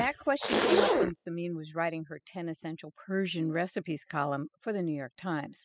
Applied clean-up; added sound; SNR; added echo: classical method spectral subtraction.